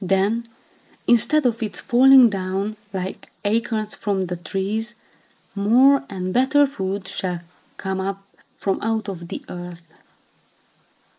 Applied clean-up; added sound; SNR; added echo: neural mask model Resemble Enhance denoiser.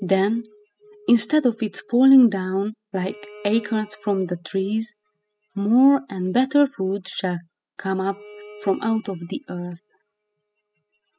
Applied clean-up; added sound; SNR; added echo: classical method spectral subtraction.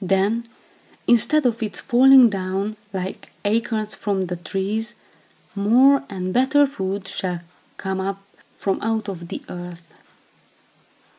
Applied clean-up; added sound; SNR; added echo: none; none; none; none.